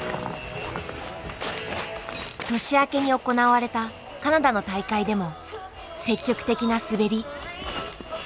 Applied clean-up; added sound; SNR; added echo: none; Coin (dropping); 16 dB; none.